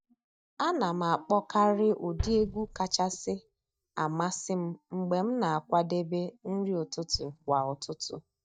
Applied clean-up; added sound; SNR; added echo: neural mask model DeepFilterNet 3.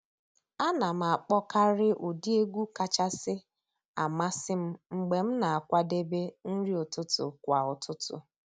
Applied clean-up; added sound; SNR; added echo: none; none; none; none.